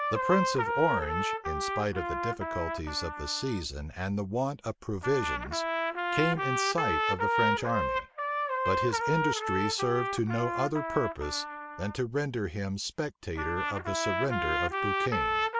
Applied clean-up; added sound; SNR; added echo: none; Trumpet; 0 dB; none.